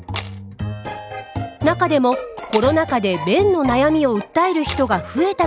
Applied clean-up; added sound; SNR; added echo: none; Tools; 15 dB; none.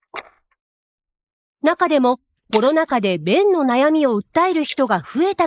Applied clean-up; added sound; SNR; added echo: neural mask model Resemble Enhance denoiser.